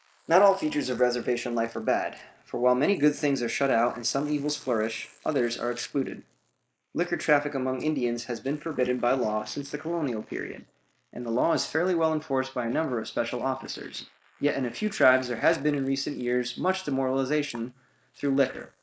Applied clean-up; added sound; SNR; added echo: neural mask model Resemble Enhance denoiser.